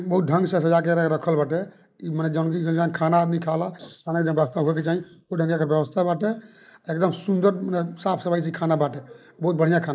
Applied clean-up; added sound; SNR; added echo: neural mask model Resemble Enhance denoiser.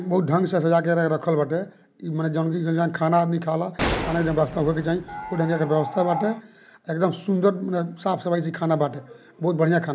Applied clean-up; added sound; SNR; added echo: none; Animal + Gunshot, gunfire; 7 dB; none.